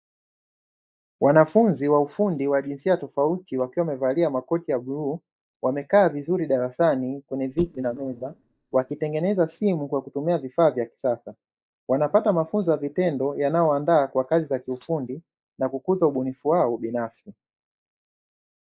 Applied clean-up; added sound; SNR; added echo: neural mask model DeepFilterNet 3.